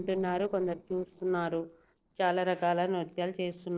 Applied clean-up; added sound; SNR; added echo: neural separator model SepFormer DNS4.